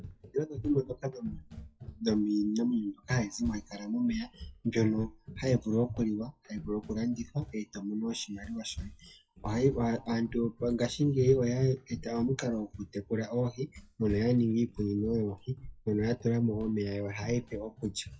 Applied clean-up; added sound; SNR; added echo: classical method WPE with log-MMSE.